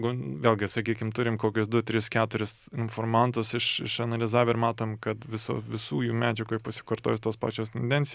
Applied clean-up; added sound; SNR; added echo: none; none; none; none.